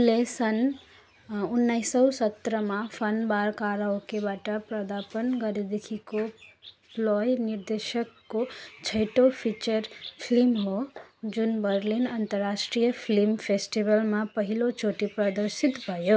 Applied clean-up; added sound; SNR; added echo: none; none; none; none.